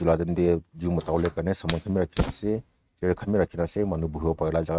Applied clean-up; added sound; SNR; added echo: neural mask model RNNoise.